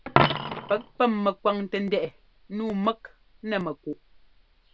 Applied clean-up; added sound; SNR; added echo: none; Coin (dropping); 3 dB; none.